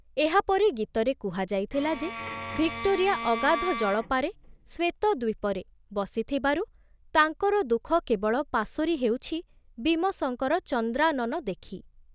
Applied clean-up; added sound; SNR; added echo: none; Bowed string instrument; 8 dB; none.